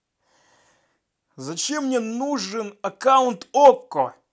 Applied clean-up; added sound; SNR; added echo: none; none; none; none.